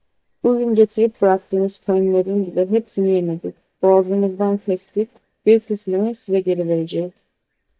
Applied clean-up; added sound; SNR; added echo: neural mask model DeepFilterNet 3.